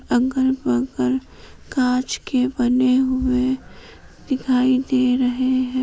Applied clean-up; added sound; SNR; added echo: none; none; none; none.